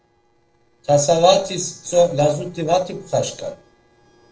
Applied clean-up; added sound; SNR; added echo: neural separator model SepFormer DNS4.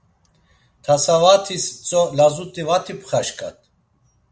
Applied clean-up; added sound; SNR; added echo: none; none; none; none.